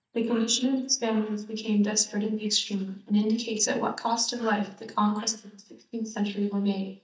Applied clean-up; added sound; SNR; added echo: neural mask model DeepFilterNet 3.